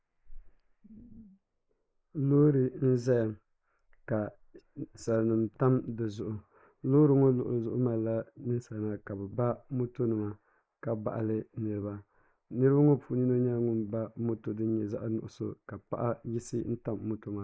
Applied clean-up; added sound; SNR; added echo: neural mask model Resemble Enhance denoiser.